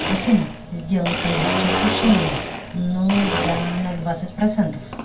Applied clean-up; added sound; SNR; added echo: none; Domestic sounds, home sounds; 4 dB; reverberation time 0.2 s.